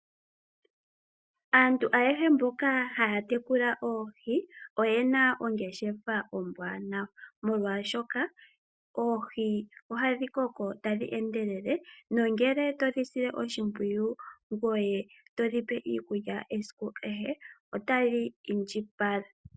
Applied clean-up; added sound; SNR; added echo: none; none; none; none.